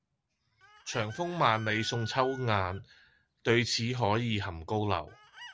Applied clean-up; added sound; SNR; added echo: none; Chicken, rooster; 20 dB; none.